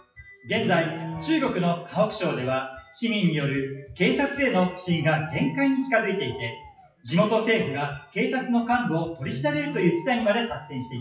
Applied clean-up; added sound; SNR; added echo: classical method WPE with log-MMSE.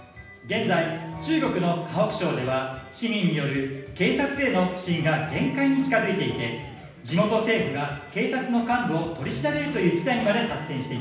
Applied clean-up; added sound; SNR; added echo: none; Alarm; 14 dB; reverberation time 0.9 s.